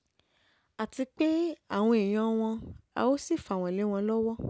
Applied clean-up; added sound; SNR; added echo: none; none; none; none.